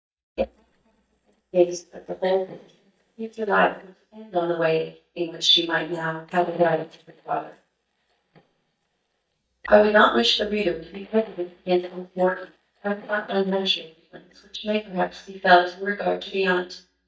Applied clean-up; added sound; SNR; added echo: neural mask model DeepFilterNet 3.